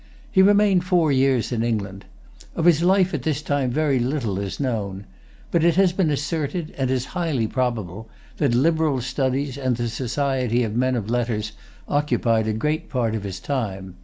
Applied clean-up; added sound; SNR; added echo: none; none; none; none.